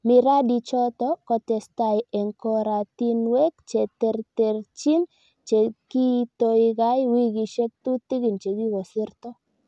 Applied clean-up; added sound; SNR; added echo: none; none; none; none.